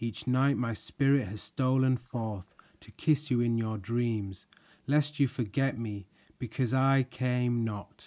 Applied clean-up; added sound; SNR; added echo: neural mask model Resemble Enhance denoiser.